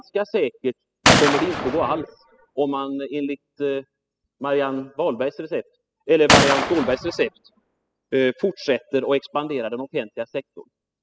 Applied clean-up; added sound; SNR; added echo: classical method spectral subtraction.